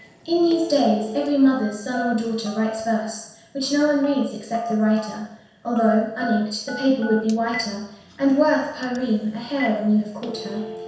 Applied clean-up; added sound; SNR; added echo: none; Telephone; 13 dB; reverberation time 0.7 s.